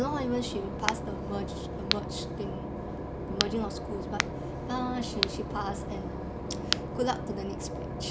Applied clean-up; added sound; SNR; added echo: none; Crack + Engine / Boat, Water vehicle; -2 dB; none.